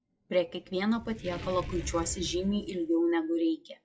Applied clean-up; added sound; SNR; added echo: classical method WPE with log-MMSE.